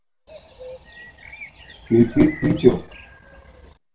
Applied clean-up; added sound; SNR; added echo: none; Bird; 18 dB; reverberation time 0.3 s.